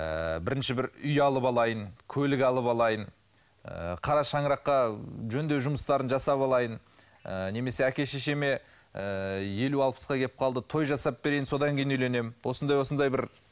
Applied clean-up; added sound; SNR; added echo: none; none; none; none.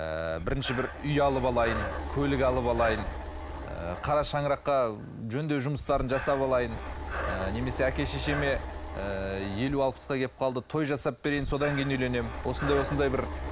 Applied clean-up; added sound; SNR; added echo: none; Breathing; 7 dB; none.